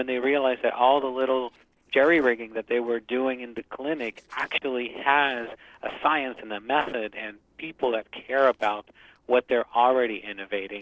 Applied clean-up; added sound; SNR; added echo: neural separator model SepFormer DNS4.